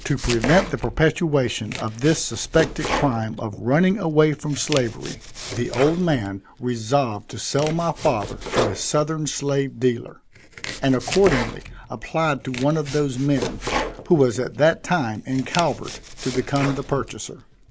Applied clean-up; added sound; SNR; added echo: none; Domestic sounds, home sounds; 9 dB; none.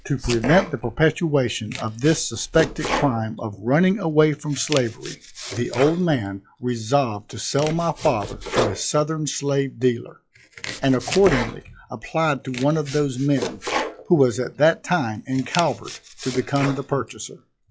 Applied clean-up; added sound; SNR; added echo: classical method log-MMSE.